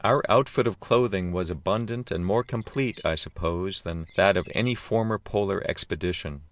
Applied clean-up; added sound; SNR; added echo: neural separator model SepFormer DNS4.